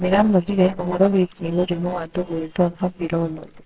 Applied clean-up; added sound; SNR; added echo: neural separator model SepFormer WHAMR!.